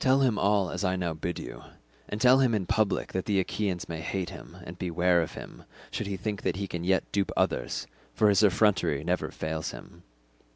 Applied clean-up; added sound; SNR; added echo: none; none; none; none.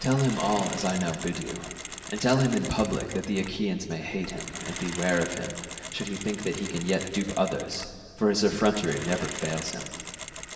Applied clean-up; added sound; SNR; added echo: none; Mechanisms; 11 dB; reverberation time 2.1 s.